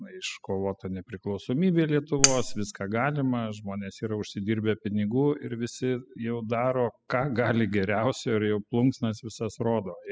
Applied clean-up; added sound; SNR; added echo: classical method spectral subtraction.